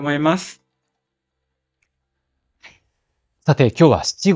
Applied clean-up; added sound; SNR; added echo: neural mask model DeepFilterNet 3.